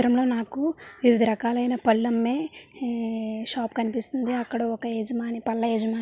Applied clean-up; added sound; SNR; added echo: none; none; none; none.